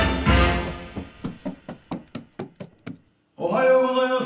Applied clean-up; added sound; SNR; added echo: none; Run; 13 dB; reverberation time 0.9 s.